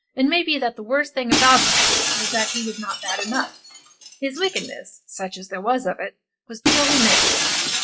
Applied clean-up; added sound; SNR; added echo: classical method log-MMSE.